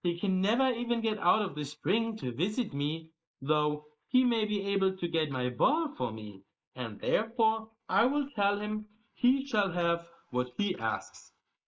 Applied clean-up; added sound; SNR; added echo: neural mask model Resemble Enhance denoiser.